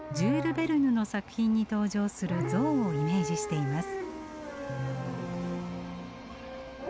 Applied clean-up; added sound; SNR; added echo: none; Piano; 12 dB; none.